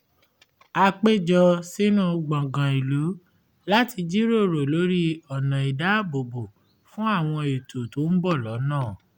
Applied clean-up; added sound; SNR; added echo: none; none; none; none.